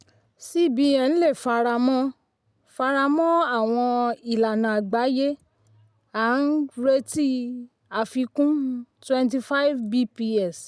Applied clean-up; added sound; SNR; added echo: none; none; none; none.